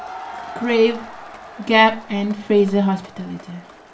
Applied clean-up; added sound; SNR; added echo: none; Crowd; 16 dB; reverberation time 0.3 s.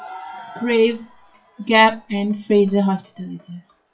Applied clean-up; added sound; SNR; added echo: classical method WPE with log-MMSE.